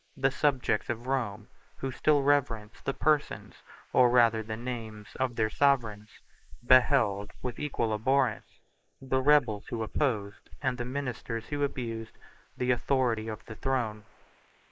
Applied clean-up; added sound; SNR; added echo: neural mask model Resemble Enhance denoiser.